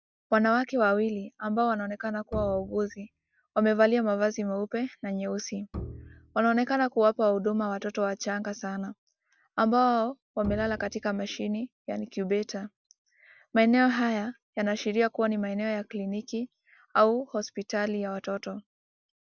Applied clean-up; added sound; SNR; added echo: none; Bowed string instrument; 14 dB; none.